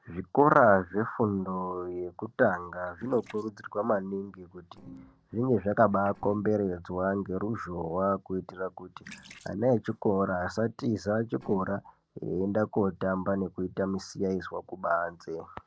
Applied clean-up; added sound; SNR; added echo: neural separator model SepFormer DNS4.